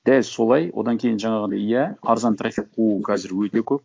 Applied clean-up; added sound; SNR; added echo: neural mask model Resemble Enhance denoiser.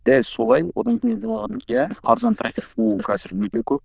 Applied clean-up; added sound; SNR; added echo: neural diffusion model UNIVERSE++.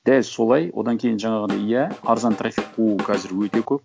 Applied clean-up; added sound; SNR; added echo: none; Drum / Drum kit; 10 dB; none.